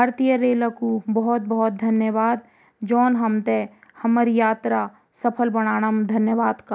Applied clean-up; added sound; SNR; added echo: none; none; none; none.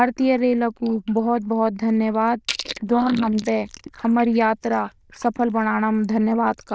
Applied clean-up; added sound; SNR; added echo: neural diffusion model UNIVERSE++.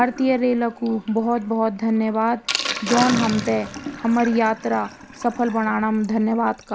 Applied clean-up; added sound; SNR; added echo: none; Sink (filling or washing); 10 dB; none.